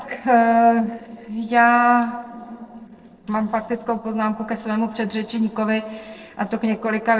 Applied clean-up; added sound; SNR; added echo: neural separator model SepFormer DNS4.